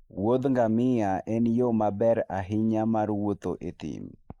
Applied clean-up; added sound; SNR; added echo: neural mask model Resemble Enhance denoiser.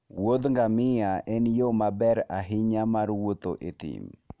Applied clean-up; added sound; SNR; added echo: none; none; none; none.